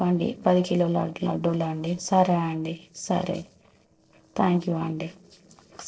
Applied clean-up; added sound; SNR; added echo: neural separator model SepFormer DNS4.